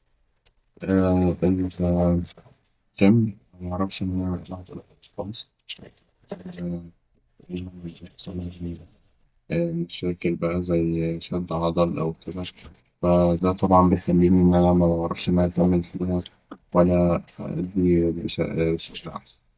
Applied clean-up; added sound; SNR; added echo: neural mask model DeepFilterNet 3.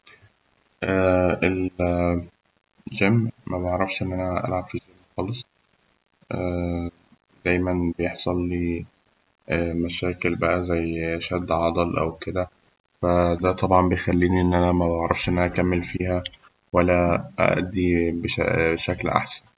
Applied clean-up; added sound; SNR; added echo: none; none; none; none.